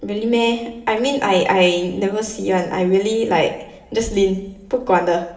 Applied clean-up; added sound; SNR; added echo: none; none; none; reverberation time 0.6 s.